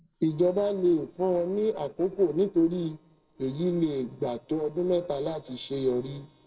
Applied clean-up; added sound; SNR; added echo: neural separator model SepFormer DNS4.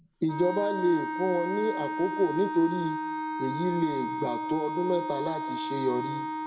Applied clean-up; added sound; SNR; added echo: none; Wind instrument, woodwind instrument; 3 dB; reverberation time 1.4 s.